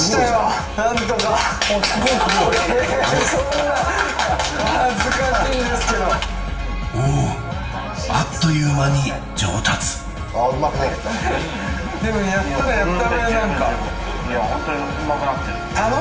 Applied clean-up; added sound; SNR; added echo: none; none; none; reverberation time 0.6 s.